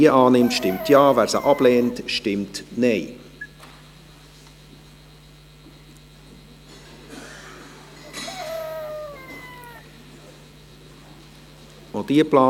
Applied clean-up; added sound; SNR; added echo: none; Chicken, rooster; 17 dB; none.